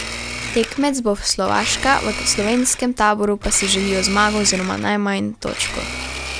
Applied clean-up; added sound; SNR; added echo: none; Domestic sounds, home sounds; 9 dB; none.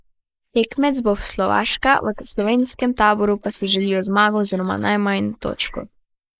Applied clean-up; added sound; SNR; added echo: neural mask model Resemble Enhance denoiser.